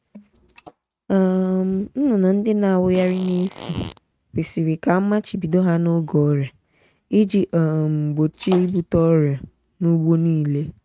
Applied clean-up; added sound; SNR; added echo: neural mask model RNNoise.